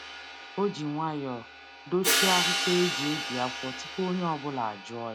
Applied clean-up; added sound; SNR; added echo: none; Hi-hat; 1 dB; none.